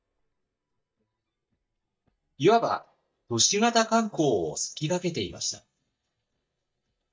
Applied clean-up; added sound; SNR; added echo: neural mask model DeepFilterNet 3.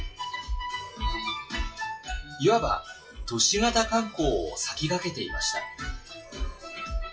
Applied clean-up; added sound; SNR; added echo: classical method WPE with log-MMSE.